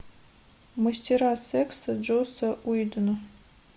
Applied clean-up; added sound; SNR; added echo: none; none; none; none.